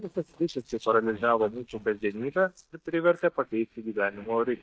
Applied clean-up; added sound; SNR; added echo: neural mask model DeepFilterNet 3.